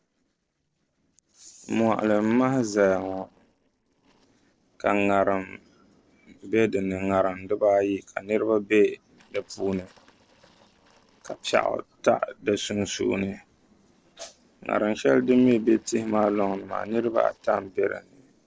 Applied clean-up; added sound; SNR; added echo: neural separator model SepFormer DNS4.